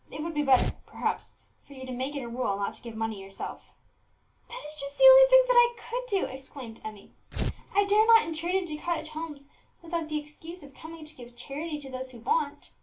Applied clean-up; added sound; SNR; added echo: none; Tearing; 3 dB; reverberation time 0.2 s.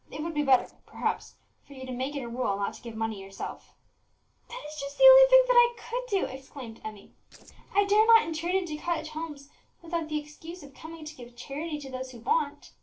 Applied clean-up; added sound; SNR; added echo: neural separator model SepFormer DNS4.